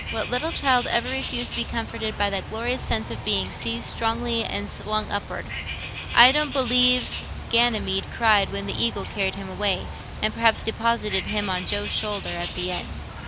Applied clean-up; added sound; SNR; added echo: none; Bird; 8 dB; none.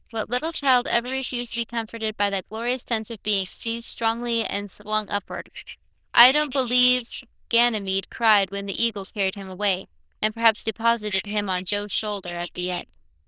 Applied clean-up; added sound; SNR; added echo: neural diffusion model UNIVERSE++.